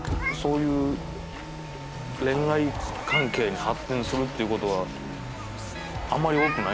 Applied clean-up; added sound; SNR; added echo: none; Mechanisms + Meow; 6 dB; none.